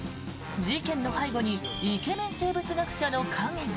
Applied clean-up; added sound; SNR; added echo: none; Trickle, dribble / Water tap, faucet / Music; 18 dB; none.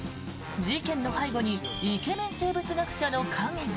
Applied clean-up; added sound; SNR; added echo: none; none; none; none.